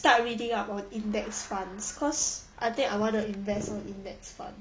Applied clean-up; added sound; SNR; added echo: none; none; none; none.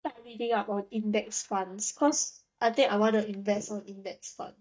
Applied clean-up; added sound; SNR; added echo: neural mask model DeepFilterNet 3.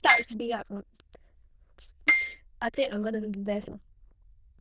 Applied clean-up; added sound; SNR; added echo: neural diffusion model UNIVERSE++.